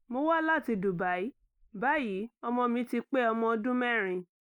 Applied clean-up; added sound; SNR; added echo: neural mask model Resemble Enhance denoiser.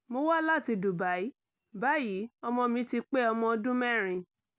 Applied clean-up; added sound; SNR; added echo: none; none; none; none.